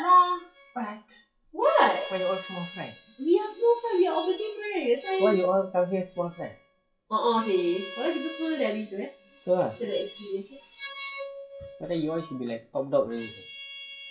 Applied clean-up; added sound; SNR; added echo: classical method WPE with log-MMSE.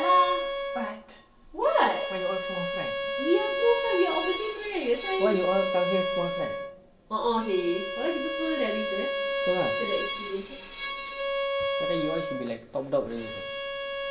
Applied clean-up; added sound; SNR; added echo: none; Bowed string instrument; 2 dB; reverberation time 2.9 s.